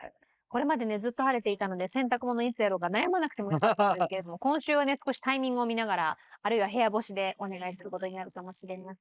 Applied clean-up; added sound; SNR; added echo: neural mask model Resemble Enhance denoiser.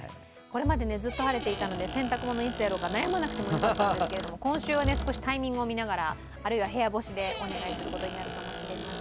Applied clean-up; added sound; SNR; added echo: none; Squeak + Bowed string instrument; 6 dB; none.